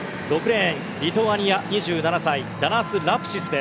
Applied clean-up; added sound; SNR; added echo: none; none; none; none.